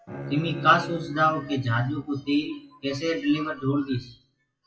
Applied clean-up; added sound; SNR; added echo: classical method WPE with log-MMSE.